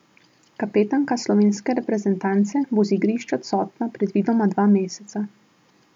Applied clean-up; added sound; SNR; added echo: none; none; none; none.